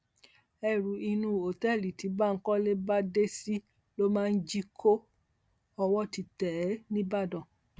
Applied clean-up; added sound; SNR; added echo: none; none; none; none.